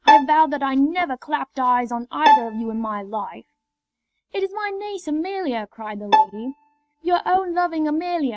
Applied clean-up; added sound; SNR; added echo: neural mask model RNNoise.